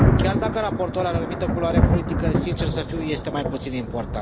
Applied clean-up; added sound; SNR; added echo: none; Thunder; -5 dB; none.